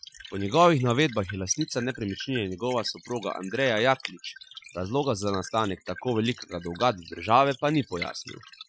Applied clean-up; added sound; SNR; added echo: classical method Wiener filter.